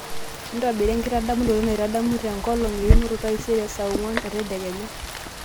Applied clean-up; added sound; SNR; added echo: none; Rain; 2 dB; none.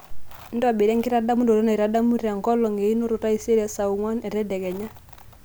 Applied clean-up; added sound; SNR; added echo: none; none; none; none.